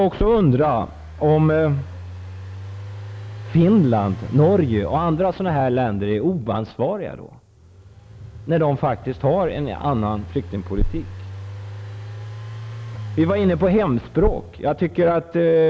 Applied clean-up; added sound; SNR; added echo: none; Engine; 14 dB; none.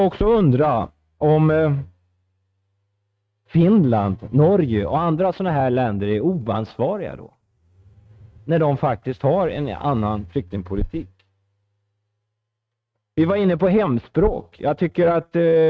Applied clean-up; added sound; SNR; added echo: neural mask model RNNoise.